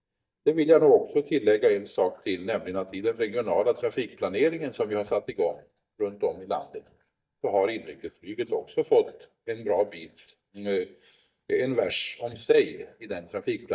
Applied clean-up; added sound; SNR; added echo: neural mask model DeepFilterNet 3.